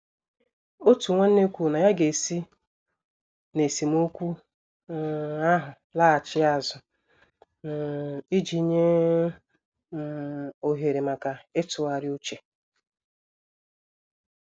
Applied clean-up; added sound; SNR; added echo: none; none; none; none.